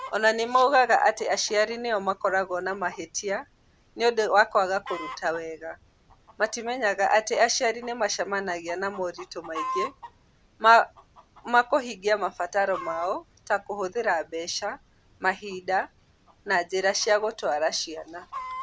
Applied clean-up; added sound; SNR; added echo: none; Chicken, rooster; 17 dB; none.